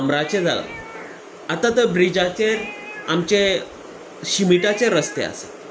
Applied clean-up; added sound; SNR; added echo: none; Cat; 18 dB; none.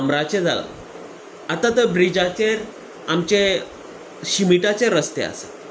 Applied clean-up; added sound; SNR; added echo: none; none; none; none.